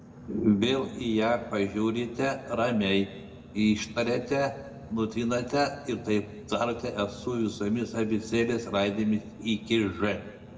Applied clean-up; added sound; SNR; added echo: none; Boat, Water vehicle; 18 dB; reverberation time 1.1 s.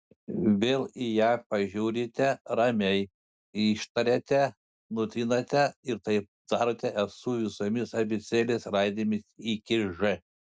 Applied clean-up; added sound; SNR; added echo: none; none; none; none.